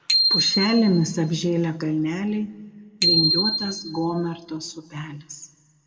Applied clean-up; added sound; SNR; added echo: none; Bicycle bell; 2 dB; reverberation time 1.3 s.